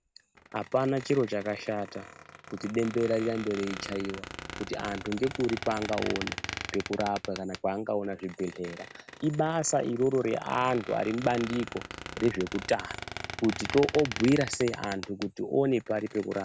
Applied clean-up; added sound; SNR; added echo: none; Squeak; 11 dB; none.